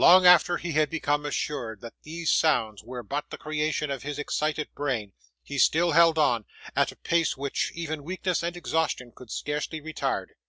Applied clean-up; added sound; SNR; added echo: none; none; none; none.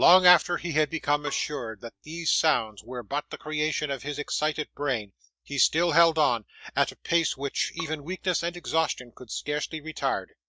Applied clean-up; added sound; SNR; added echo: neural mask model DeepFilterNet 3.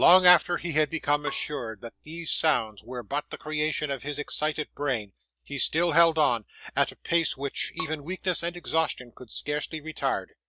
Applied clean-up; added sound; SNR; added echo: none; Bowed string instrument; 20 dB; none.